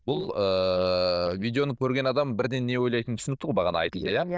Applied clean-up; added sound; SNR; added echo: neural diffusion model UNIVERSE++.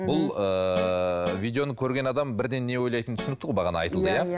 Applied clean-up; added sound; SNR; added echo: none; Guitar; 12 dB; none.